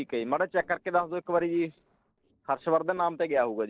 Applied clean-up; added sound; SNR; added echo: neural separator model SepFormer DNS4.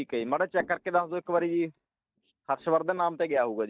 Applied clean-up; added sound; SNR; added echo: neural mask model DeepFilterNet 3.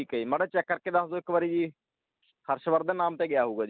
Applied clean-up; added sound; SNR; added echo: none; none; none; none.